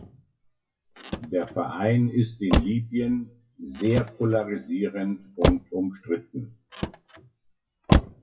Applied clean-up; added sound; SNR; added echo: classical method WPE with log-MMSE.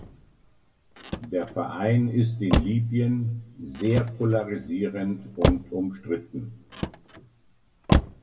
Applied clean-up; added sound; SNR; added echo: none; Motor vehicle (road); 3 dB; reverberation time 0.8 s.